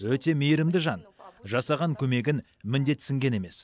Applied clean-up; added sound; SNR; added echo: none; none; none; none.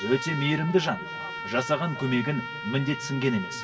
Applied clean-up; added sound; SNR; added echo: none; Trumpet; 9 dB; reverberation time 2.7 s.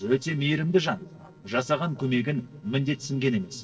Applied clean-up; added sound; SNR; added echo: neural separator model SepFormer DNS4.